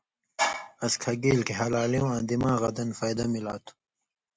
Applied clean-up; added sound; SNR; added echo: none; none; none; none.